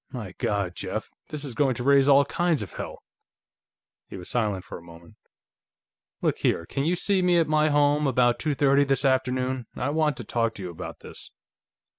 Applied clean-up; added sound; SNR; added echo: none; none; none; none.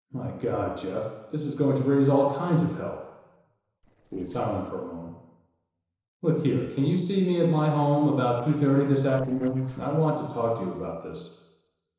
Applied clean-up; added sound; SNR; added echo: neural separator model SepFormer DNS4.